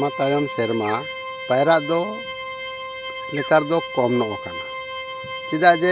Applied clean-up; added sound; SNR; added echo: none; Organ; 9 dB; none.